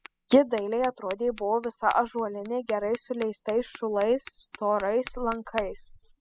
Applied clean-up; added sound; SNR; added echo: classical method spectral subtraction.